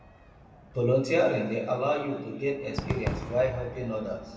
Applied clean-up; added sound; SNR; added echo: none; Crowd / Cheering / Fireworks; 11 dB; reverberation time 1.9 s.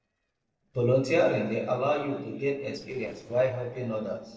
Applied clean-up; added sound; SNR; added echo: neural separator model SepFormer DNS4.